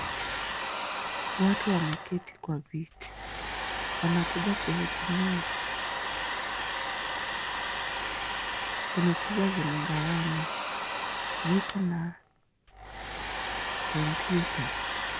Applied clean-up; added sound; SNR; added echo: none; Domestic sounds, home sounds; 0 dB; none.